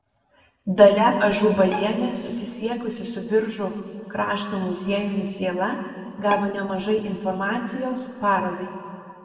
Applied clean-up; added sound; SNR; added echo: neural separator model SepFormer DNS4.